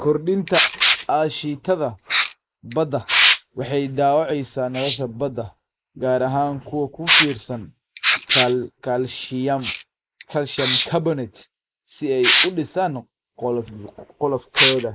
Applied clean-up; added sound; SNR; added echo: neural mask model Resemble Enhance denoiser.